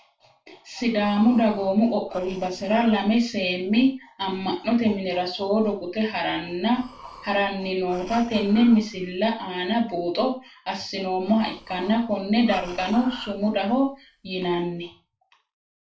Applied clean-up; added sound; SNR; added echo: neural separator model SepFormer DNS4.